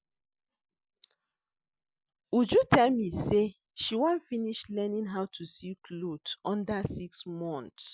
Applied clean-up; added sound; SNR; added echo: none; none; none; none.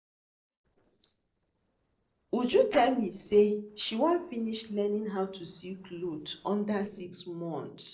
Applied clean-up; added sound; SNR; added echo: neural separator model SepFormer DNS4.